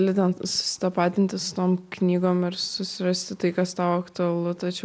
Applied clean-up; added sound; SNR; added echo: none; none; none; none.